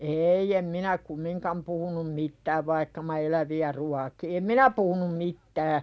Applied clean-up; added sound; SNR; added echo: none; none; none; none.